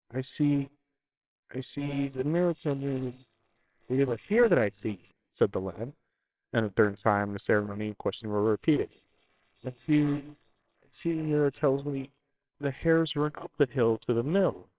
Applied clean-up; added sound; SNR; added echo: neural separator model SepFormer WHAMR!.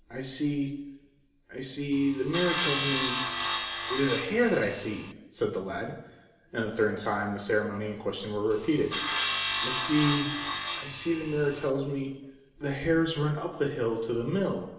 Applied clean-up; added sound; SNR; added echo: none; Sawing; 3 dB; reverberation time 0.9 s.